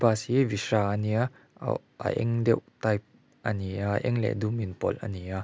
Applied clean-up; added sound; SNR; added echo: none; none; none; none.